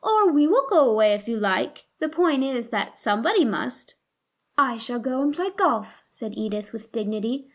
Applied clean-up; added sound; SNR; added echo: neural mask model Resemble Enhance denoiser.